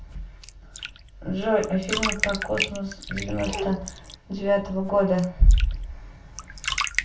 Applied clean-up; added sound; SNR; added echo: none; Bathtub (filling or washing); 9 dB; reverberation time 0.4 s.